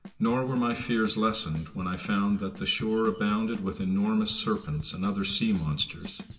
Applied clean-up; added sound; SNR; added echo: none; Bass drum / Snare drum / Drum kit; 19 dB; reverberation time 2.0 s.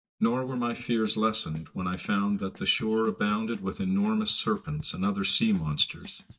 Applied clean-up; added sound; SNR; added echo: neural mask model DeepFilterNet 3.